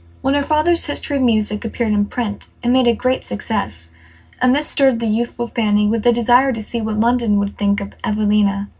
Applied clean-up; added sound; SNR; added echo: none; none; none; reverberation time 0.4 s.